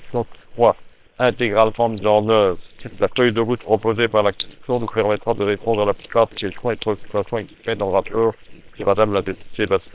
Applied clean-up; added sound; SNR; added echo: neural separator model SepFormer WHAM!.